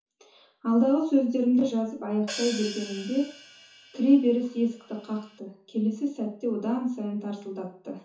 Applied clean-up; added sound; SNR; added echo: none; Hi-hat; 15 dB; reverberation time 0.9 s.